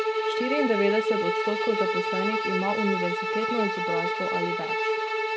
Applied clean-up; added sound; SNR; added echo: none; Bowed string instrument; -3 dB; none.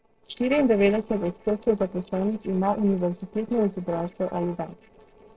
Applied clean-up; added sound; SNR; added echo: neural separator model SepFormer DNS4.